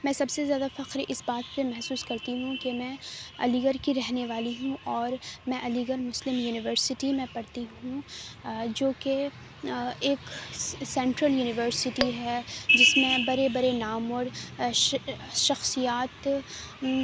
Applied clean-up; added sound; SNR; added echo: none; Tap / Glass; 3 dB; none.